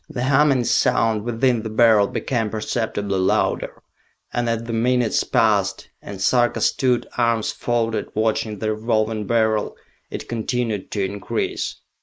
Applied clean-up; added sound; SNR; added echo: neural mask model Resemble Enhance denoiser.